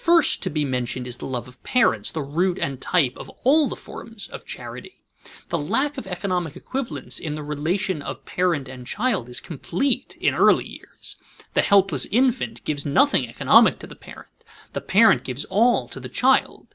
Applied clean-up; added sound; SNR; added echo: none; none; none; none.